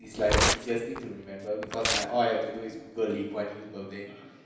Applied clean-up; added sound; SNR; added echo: none; Tearing; 1 dB; reverberation time 0.9 s.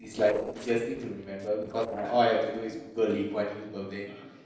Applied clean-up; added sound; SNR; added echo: neural separator model SepFormer DNS4.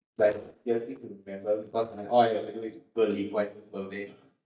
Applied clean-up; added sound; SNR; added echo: neural mask model DeepFilterNet 3.